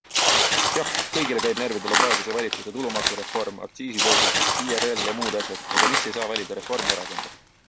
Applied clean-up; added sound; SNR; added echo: none; Tearing; -5 dB; none.